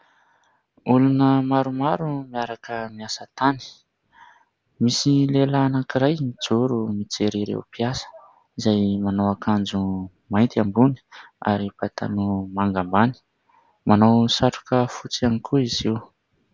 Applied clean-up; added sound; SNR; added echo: none; none; none; none.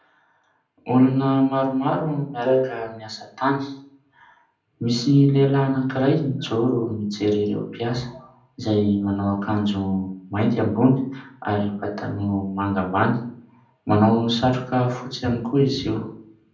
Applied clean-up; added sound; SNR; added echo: none; Wind instrument, woodwind instrument; 1 dB; reverberation time 0.6 s.